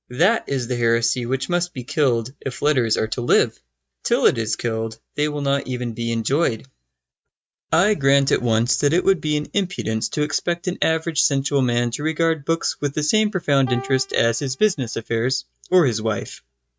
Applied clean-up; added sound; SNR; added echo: neural mask model RNNoise.